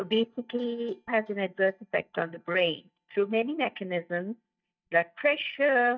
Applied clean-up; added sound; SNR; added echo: neural mask model DeepFilterNet 3.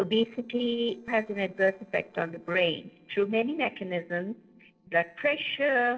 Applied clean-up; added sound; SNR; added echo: neural separator model SepFormer DNS4.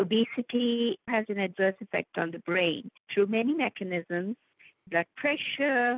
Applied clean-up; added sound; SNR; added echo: none; none; none; none.